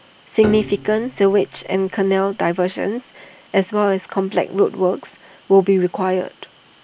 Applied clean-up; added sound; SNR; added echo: none; Piano; 15 dB; none.